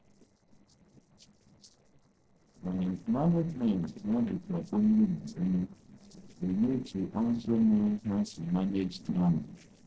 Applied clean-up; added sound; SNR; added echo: neural separator model SepFormer DNS4.